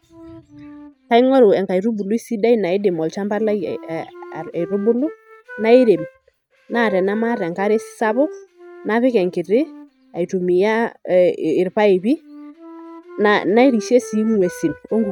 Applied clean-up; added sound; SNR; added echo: neural mask model RNNoise.